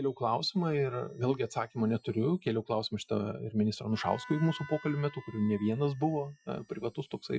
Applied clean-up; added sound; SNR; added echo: classical method Wiener filter.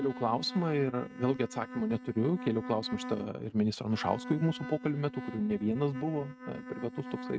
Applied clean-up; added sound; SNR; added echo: neural mask model RNNoise.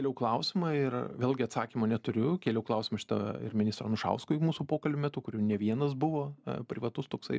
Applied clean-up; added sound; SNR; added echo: none; none; none; none.